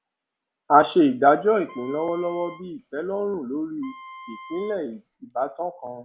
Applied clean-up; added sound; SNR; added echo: none; Wind instrument, woodwind instrument; 20 dB; none.